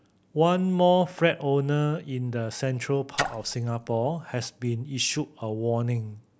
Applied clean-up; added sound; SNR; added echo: none; Splash, splatter; 10 dB; none.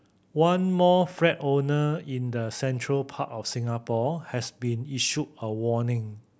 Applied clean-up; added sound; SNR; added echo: none; none; none; none.